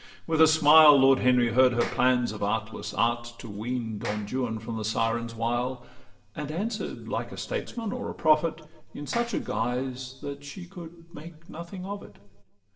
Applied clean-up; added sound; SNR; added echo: none; Clapping; 18 dB; reverberation time 0.8 s.